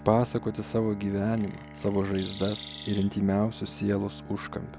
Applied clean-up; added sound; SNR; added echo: none; Bowed string instrument + Chirp, tweet; 15 dB; none.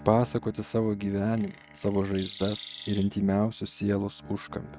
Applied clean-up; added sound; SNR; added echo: neural mask model RNNoise.